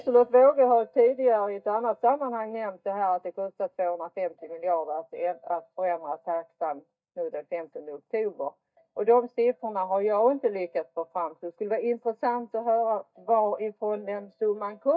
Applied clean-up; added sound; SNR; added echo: neural mask model DeepFilterNet 3.